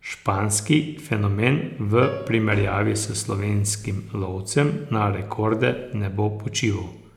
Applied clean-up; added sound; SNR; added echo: none; Piano; 19 dB; none.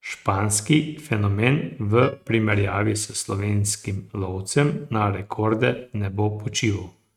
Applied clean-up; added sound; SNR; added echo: neural mask model RNNoise.